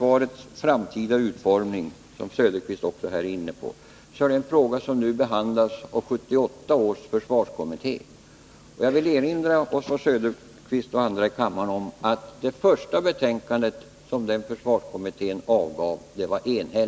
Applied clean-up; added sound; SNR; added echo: none; none; none; none.